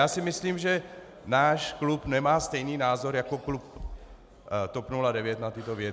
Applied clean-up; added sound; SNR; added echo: none; none; none; none.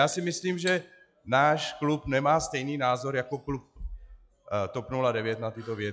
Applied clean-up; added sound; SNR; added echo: classical method log-MMSE.